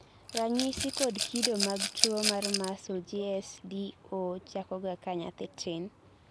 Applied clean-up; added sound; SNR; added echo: none; Rattle / Glass; -1 dB; none.